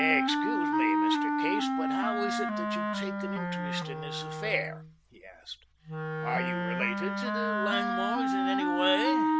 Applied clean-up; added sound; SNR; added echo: none; Wind instrument, woodwind instrument; -5 dB; none.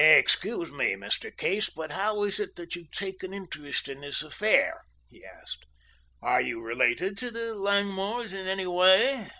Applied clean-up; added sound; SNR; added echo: none; none; none; none.